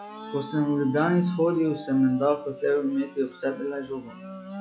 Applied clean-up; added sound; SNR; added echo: classical method log-MMSE.